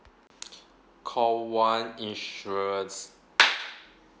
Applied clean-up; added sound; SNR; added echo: none; none; none; none.